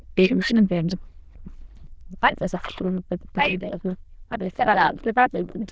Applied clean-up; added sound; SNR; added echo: neural diffusion model UNIVERSE++.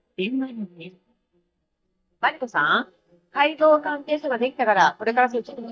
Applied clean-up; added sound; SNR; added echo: neural mask model DeepFilterNet 3.